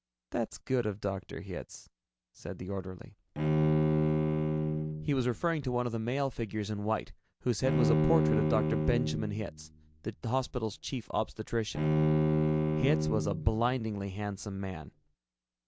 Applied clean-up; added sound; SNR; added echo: none; Bowed string instrument; -2 dB; none.